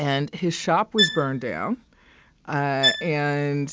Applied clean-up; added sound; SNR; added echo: none; Bowed string instrument; 2 dB; none.